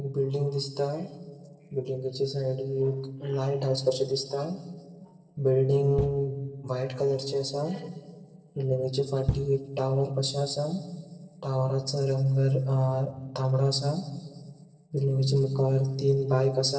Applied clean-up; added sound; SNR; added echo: neural separator model SepFormer DNS4.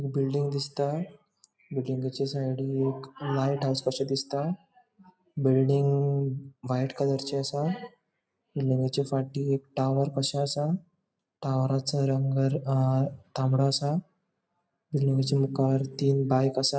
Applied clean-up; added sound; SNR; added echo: none; none; none; none.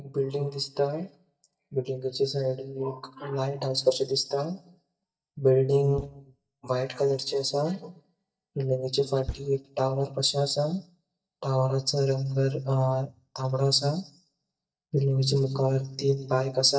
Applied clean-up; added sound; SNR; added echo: neural mask model DeepFilterNet 3.